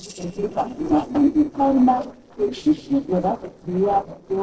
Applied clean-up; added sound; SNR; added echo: neural separator model SepFormer DNS4.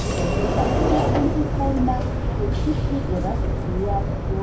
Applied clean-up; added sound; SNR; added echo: none; Sliding door; -5 dB; reverberation time 0.5 s.